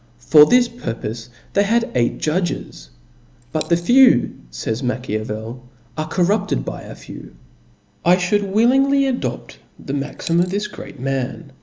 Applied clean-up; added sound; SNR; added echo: none; Coin (dropping); 19 dB; none.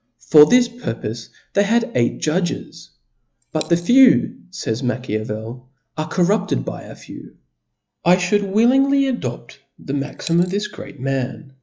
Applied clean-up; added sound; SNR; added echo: classical method log-MMSE.